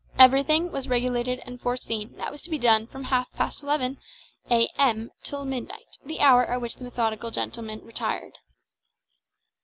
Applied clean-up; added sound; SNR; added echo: none; none; none; none.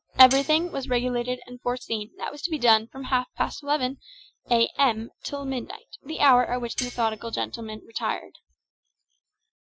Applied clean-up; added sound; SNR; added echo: classical method Wiener filter.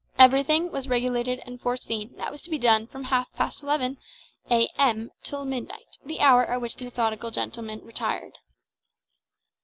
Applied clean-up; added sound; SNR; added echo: neural separator model SepFormer DNS4.